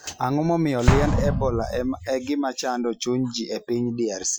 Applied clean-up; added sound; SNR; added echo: classical method Wiener filter.